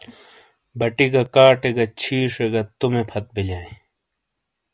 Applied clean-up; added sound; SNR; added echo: none; none; none; none.